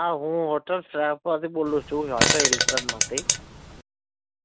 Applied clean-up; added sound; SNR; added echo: none; Fart; -3 dB; none.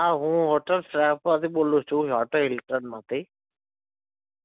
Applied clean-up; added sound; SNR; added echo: none; none; none; none.